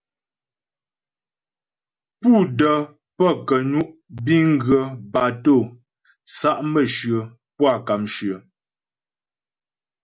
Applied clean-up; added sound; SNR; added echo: none; none; none; none.